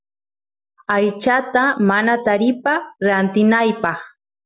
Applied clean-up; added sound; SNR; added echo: none; none; none; none.